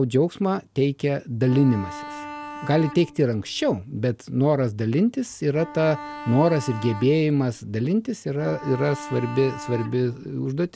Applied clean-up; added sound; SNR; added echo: none; Bowed string instrument; 14 dB; none.